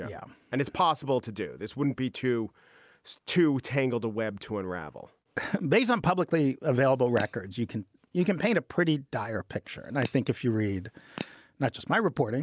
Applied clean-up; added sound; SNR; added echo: none; Crack / Crackle; 12 dB; none.